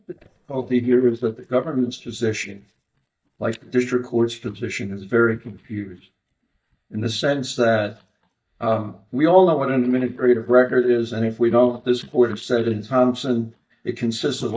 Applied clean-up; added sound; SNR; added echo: neural mask model DeepFilterNet 3.